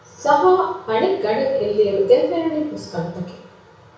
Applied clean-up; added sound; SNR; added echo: none; none; none; reverberation time 0.6 s.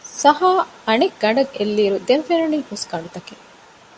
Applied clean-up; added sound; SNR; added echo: none; none; none; none.